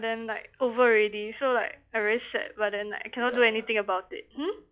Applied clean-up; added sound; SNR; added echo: classical method log-MMSE.